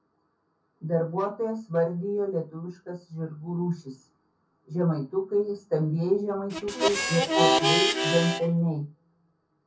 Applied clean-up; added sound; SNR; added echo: none; Harmonica; -4 dB; reverberation time 0.3 s.